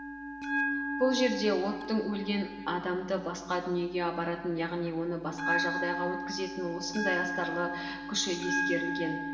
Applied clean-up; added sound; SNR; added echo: none; Bell; 3 dB; reverberation time 1.3 s.